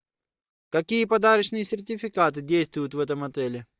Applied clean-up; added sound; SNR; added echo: neural mask model DeepFilterNet 3.